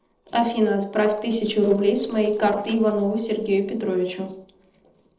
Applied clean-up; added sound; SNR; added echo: neural separator model SepFormer DNS4.